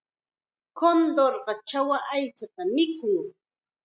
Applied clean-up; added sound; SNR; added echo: none; none; none; none.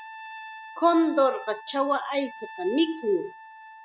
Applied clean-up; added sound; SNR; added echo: none; Trumpet; 16 dB; none.